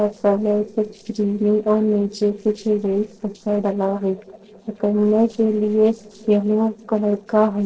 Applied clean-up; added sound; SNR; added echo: neural separator model SepFormer DNS4.